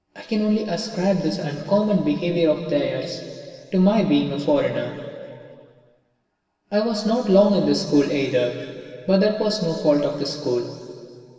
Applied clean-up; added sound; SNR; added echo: none; none; none; reverberation time 2.5 s.